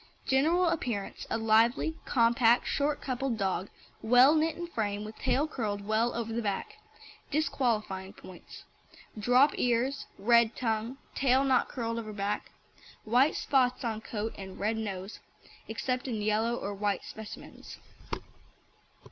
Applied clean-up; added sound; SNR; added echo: none; none; none; none.